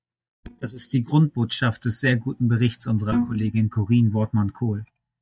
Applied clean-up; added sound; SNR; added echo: neural mask model DeepFilterNet 3.